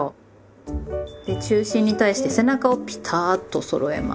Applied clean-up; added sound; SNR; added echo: none; none; none; none.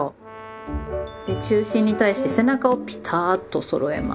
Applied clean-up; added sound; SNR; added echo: none; Brass instrument; 18 dB; none.